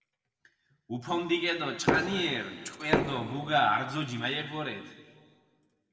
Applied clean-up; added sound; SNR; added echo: none; Knock; 0 dB; reverberation time 1.7 s.